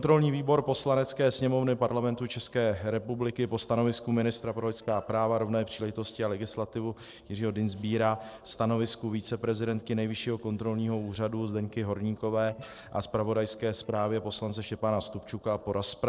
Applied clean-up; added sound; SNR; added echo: neural separator model SepFormer DNS4.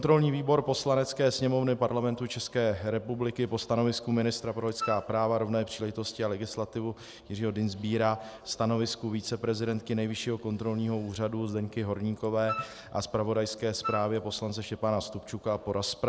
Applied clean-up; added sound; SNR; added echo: none; Wind instrument, woodwind instrument; 9 dB; none.